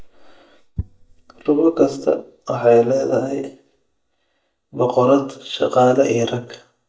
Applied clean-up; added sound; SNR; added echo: neural mask model DeepFilterNet 3.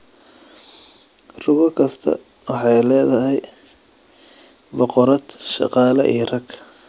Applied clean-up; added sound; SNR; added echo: none; none; none; none.